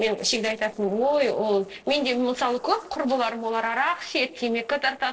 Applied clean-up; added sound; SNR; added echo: neural separator model SepFormer DNS4.